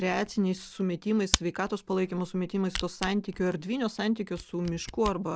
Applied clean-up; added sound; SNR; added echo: none; Camera; 10 dB; none.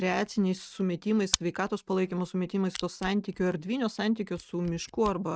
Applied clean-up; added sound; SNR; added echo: neural mask model RNNoise.